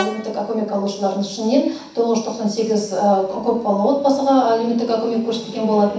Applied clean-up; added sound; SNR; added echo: none; Train; 18 dB; reverberation time 0.7 s.